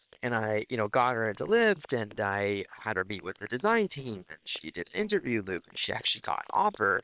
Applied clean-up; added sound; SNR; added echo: neural separator model SepFormer WHAM!.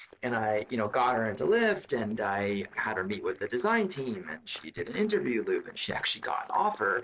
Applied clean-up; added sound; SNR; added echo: neural separator model SepFormer DNS4.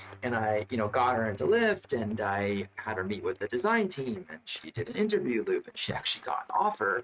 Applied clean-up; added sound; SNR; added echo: neural mask model RNNoise.